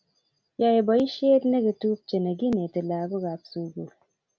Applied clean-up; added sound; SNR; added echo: none; none; none; none.